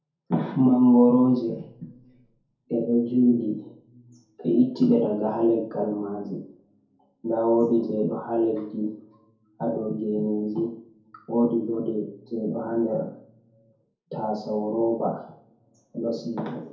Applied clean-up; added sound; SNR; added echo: none; none; none; reverberation time 0.6 s.